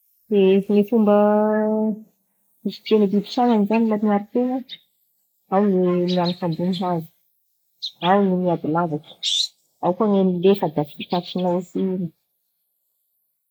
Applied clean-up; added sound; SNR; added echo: neural mask model Resemble Enhance denoiser.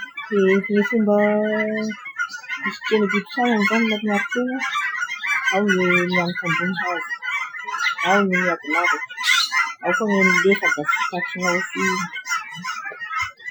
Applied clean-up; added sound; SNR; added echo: classical method Wiener filter.